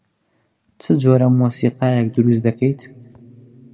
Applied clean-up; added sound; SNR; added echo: none; none; none; reverberation time 1.7 s.